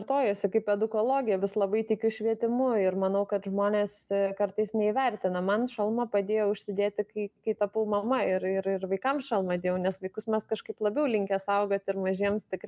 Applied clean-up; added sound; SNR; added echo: none; none; none; none.